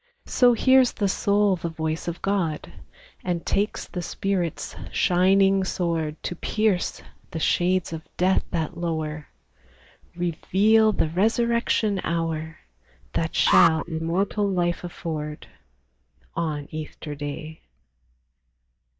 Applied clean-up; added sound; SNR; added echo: neural mask model DeepFilterNet 3.